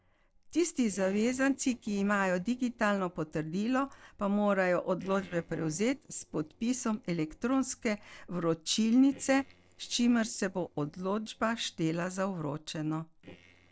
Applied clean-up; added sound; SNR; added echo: neural separator model SepFormer DNS4.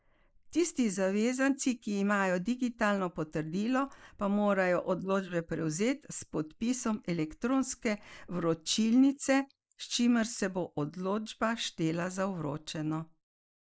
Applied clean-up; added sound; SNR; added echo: neural mask model Resemble Enhance denoiser.